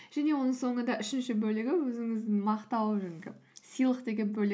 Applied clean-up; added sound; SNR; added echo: none; none; none; none.